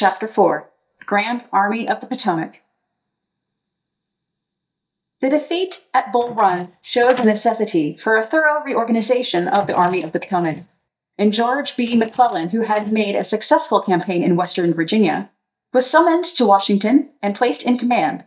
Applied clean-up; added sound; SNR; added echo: neural mask model DeepFilterNet 3.